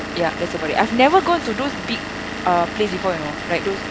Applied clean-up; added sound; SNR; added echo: none; Engine / Vehicle; 7 dB; none.